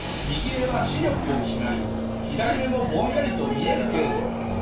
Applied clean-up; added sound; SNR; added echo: none; Car passing by; 3 dB; reverberation time 0.3 s.